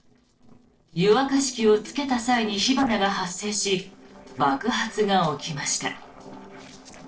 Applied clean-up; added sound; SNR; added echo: neural separator model SepFormer DNS4.